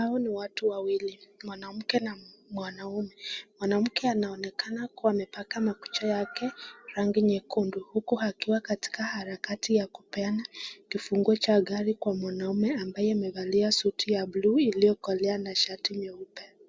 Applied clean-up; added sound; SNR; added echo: none; none; none; none.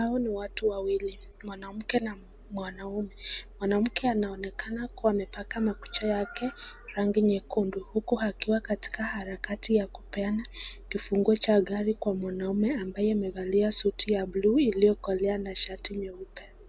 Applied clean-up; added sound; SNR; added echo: none; Mechanisms; 19 dB; none.